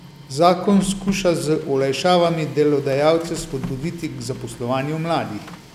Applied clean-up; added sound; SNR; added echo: none; Printer; 17 dB; none.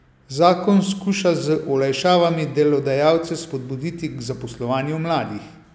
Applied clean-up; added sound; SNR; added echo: none; none; none; none.